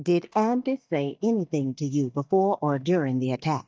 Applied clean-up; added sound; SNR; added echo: neural mask model DeepFilterNet 3.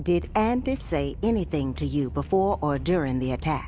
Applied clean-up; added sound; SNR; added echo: none; none; none; none.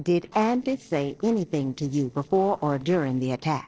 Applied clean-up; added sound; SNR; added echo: neural separator model SepFormer DNS4.